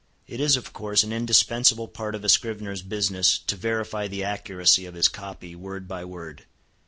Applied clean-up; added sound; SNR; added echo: none; none; none; none.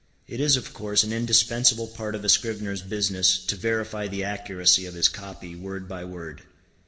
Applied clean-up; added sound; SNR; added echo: none; none; none; reverberation time 1.2 s.